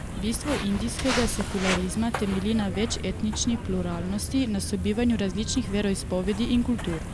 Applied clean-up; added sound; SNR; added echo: none; Walk, footsteps; 5 dB; none.